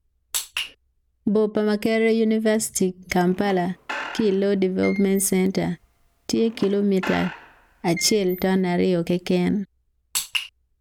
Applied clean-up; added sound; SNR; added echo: none; Squeak / Screech; 15 dB; none.